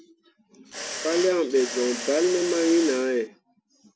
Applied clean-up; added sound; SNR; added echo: none; Mechanisms; 10 dB; none.